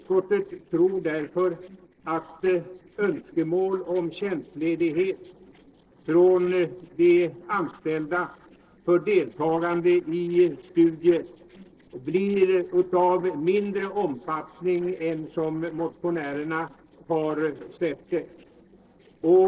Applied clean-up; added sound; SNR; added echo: neural separator model SepFormer DNS4.